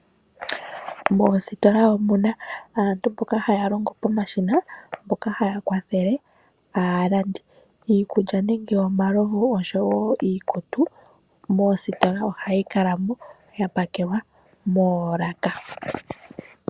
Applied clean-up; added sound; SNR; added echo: none; none; none; none.